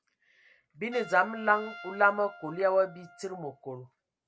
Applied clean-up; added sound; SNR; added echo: none; Trumpet; 19 dB; none.